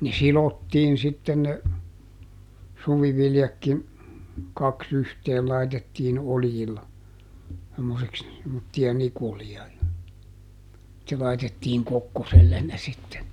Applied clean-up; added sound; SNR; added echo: none; none; none; none.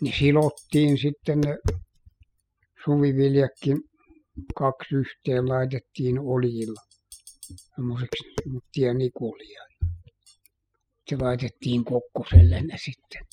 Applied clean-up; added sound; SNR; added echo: classical method spectral subtraction.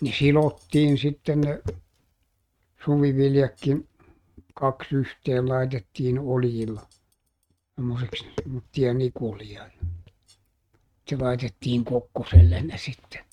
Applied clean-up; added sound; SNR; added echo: neural mask model RNNoise.